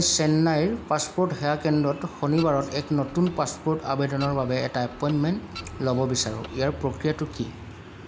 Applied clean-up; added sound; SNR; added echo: none; Printer; 18 dB; none.